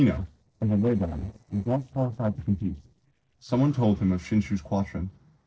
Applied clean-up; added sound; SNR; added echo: neural separator model SepFormer DNS4.